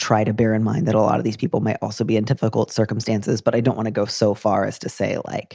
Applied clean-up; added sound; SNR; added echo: none; none; none; none.